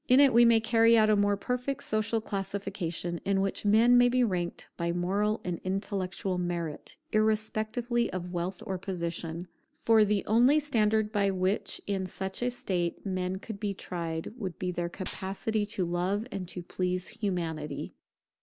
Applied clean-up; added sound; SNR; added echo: none; Gunshot, gunfire; 13 dB; none.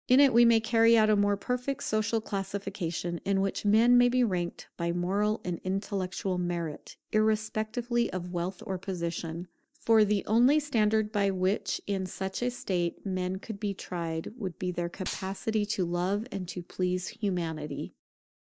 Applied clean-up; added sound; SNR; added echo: neural mask model DeepFilterNet 3.